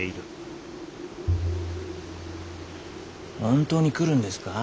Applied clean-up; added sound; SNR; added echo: none; Bowed string instrument; 5 dB; none.